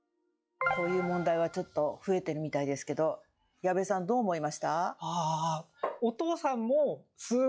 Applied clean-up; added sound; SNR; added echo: classical method log-MMSE.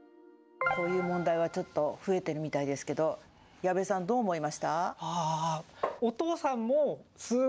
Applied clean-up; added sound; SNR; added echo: none; Tap; 6 dB; none.